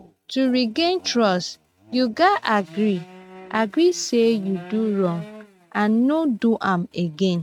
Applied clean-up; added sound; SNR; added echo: neural mask model RNNoise.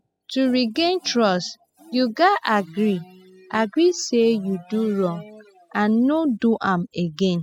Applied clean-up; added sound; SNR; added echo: classical method spectral subtraction.